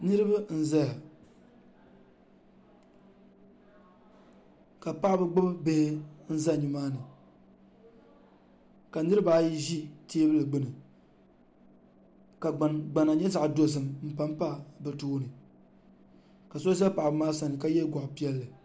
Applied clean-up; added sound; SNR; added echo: none; none; none; none.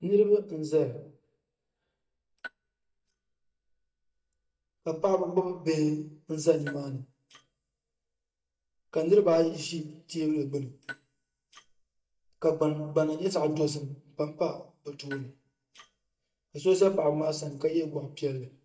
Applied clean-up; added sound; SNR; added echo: neural mask model DeepFilterNet 3.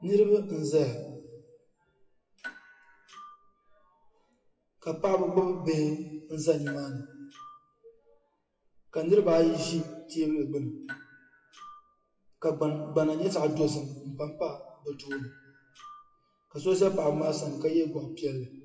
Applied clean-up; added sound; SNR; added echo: classical method WPE with log-MMSE.